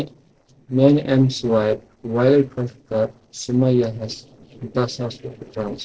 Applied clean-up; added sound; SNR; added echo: neural separator model SepFormer DNS4.